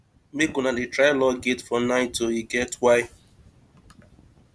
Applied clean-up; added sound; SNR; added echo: none; none; none; none.